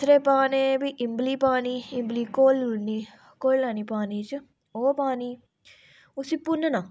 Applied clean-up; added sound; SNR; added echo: none; none; none; none.